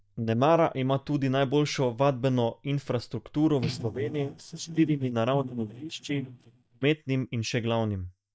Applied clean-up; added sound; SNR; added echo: neural mask model DeepFilterNet 3.